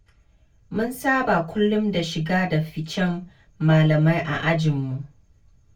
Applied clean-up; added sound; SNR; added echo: none; none; none; reverberation time 0.2 s.